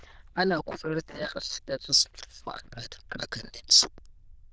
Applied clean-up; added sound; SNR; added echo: neural diffusion model UNIVERSE++.